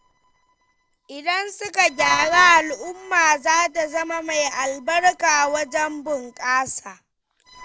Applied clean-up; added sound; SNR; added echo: neural separator model SepFormer DNS4.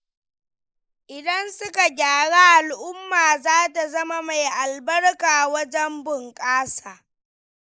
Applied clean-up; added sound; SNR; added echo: neural mask model Resemble Enhance denoiser.